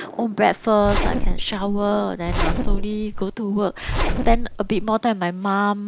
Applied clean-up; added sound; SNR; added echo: none; Zipper (clothing); -1 dB; none.